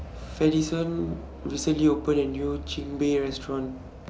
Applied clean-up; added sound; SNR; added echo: none; Alarm / Truck; 13 dB; none.